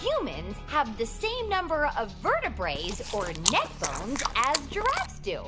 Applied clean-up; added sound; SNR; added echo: none; Chewing, mastication; 4 dB; none.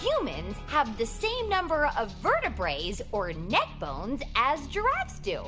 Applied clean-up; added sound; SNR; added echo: none; none; none; none.